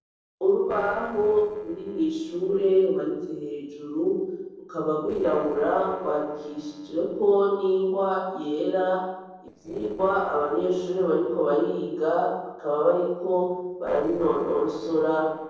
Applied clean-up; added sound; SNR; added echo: neural separator model SepFormer DNS4.